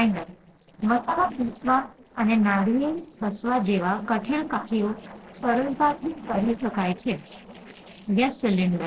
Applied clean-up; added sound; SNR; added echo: neural separator model SepFormer DNS4.